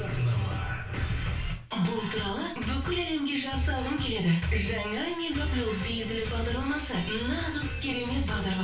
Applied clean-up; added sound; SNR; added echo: none; none; none; reverberation time 0.3 s.